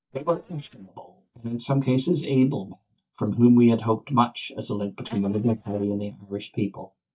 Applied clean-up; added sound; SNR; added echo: neural mask model DeepFilterNet 3.